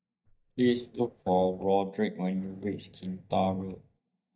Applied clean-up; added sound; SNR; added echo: neural mask model DeepFilterNet 3.